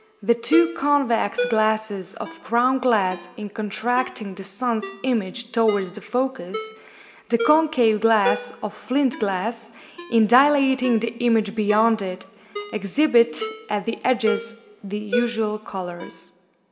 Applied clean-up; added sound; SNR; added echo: none; Ringtone; 12 dB; reverberation time 1.3 s.